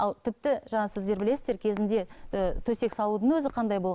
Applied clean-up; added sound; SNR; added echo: neural mask model Resemble Enhance denoiser.